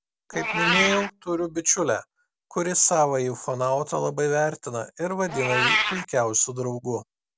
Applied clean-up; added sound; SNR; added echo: none; Meow; 5 dB; none.